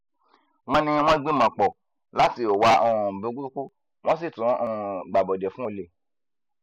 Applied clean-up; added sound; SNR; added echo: none; none; none; none.